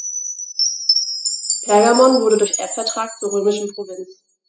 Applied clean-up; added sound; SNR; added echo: classical method spectral subtraction.